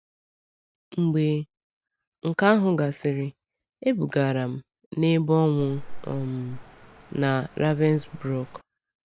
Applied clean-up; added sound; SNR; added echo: none; Cricket; 13 dB; none.